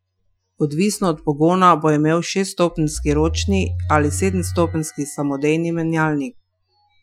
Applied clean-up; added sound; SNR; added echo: classical method Wiener filter.